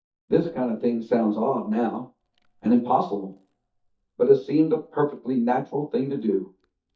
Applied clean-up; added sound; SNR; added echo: neural mask model DeepFilterNet 3.